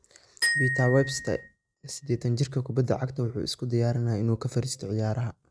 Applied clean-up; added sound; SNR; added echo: neural mask model RNNoise.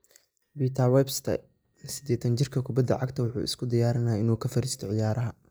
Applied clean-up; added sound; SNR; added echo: neural mask model DeepFilterNet 3.